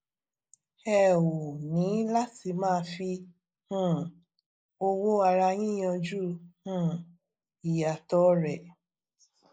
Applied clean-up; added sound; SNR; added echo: neural mask model Resemble Enhance denoiser.